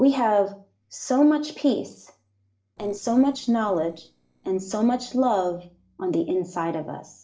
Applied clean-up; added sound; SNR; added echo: neural separator model SepFormer DNS4.